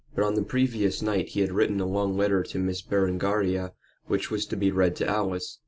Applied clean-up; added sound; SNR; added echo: none; none; none; none.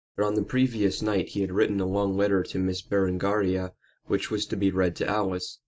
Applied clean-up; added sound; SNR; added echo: neural mask model DeepFilterNet 3.